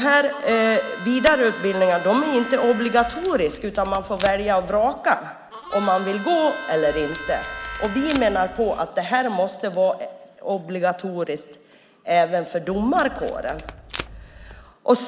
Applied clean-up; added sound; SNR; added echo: none; Harmonica + Packing tape, duct tape; 13 dB; none.